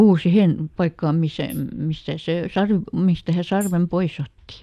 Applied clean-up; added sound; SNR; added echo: neural mask model Resemble Enhance denoiser.